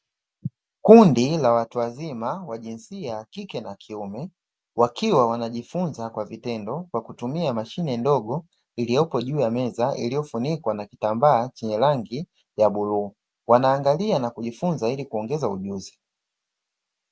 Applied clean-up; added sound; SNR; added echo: none; none; none; none.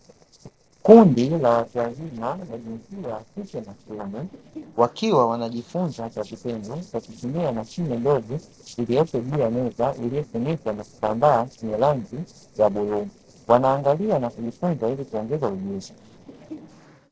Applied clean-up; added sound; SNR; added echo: neural separator model SepFormer DNS4.